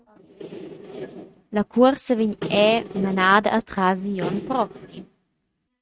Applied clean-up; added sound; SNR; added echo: neural mask model RNNoise.